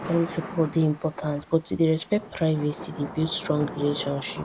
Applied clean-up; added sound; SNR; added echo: none; Thunder / Rain; 13 dB; none.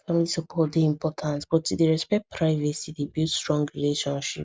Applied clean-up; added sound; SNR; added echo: none; none; none; none.